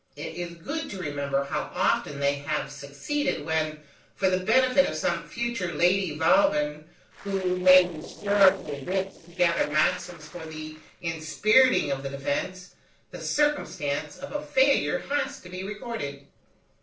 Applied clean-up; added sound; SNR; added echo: neural separator model SepFormer DNS4.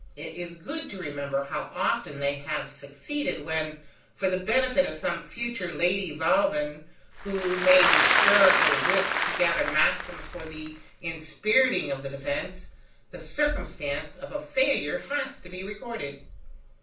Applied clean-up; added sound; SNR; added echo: none; Applause / Crowd; -3 dB; reverberation time 0.3 s.